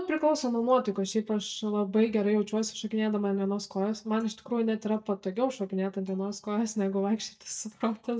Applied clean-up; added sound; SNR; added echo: neural mask model DeepFilterNet 3.